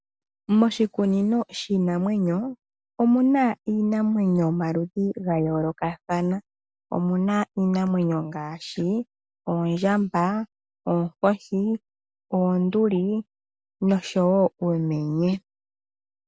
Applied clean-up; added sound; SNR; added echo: none; none; none; none.